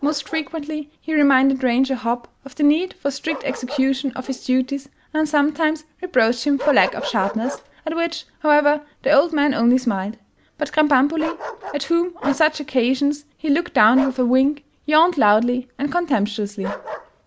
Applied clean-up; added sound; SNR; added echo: none; Bark; 16 dB; none.